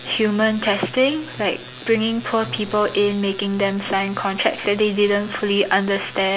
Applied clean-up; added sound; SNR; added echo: none; none; none; none.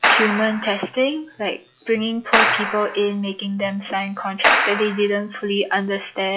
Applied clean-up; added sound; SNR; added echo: classical method log-MMSE.